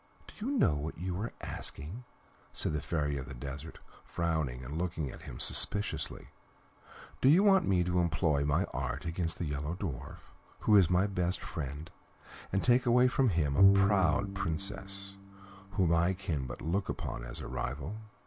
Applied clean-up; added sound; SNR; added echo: none; Bowed string instrument; 1 dB; none.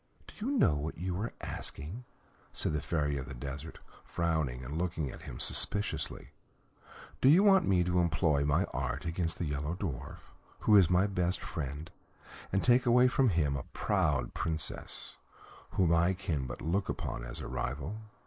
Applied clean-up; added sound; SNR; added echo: neural mask model Resemble Enhance denoiser.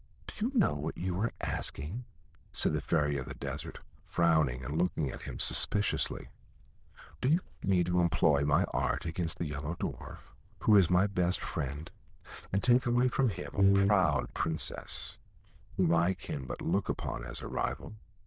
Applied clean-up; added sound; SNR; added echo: neural diffusion model UNIVERSE++.